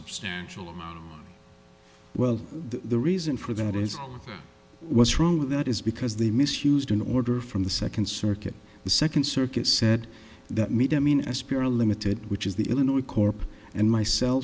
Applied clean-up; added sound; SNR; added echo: none; none; none; none.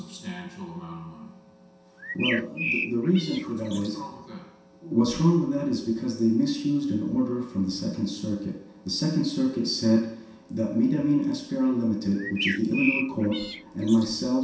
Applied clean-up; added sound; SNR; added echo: none; Bird; 6 dB; reverberation time 0.7 s.